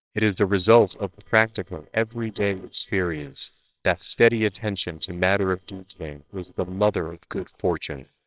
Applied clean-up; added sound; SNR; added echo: neural separator model SepFormer WHAMR!.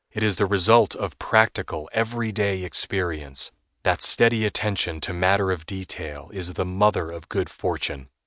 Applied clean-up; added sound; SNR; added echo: none; none; none; none.